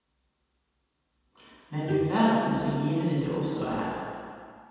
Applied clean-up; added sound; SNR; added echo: none; Bowed string instrument; 9 dB; reverberation time 2.0 s.